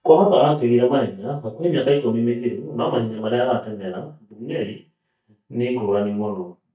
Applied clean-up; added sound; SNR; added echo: neural mask model DeepFilterNet 3.